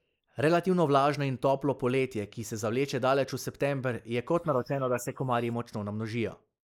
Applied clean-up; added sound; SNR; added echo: neural mask model Resemble Enhance denoiser.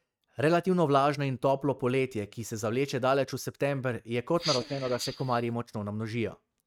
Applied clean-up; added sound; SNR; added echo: neural mask model RNNoise.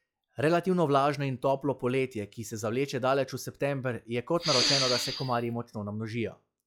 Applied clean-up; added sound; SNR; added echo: classical method log-MMSE.